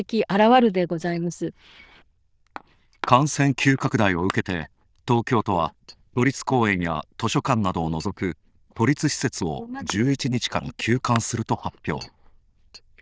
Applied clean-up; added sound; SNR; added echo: neural diffusion model UNIVERSE++.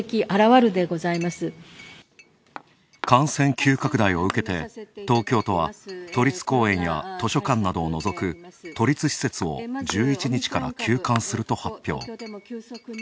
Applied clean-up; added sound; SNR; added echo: none; Chink, clink; 20 dB; none.